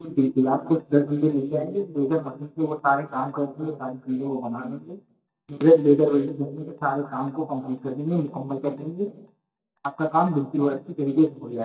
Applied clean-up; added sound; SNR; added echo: neural mask model DeepFilterNet 3.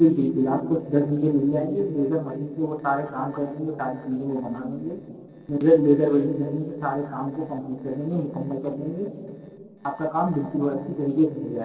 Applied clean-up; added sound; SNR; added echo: neural separator model SepFormer DNS4.